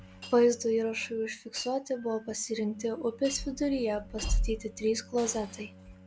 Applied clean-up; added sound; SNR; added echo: none; Bowed string instrument + Shatter; 19 dB; none.